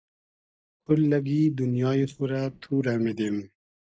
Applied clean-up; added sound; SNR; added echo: neural mask model DeepFilterNet 3.